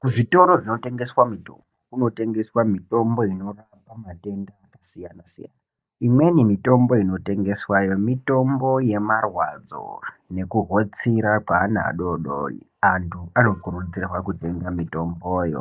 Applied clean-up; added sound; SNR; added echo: neural mask model DeepFilterNet 3.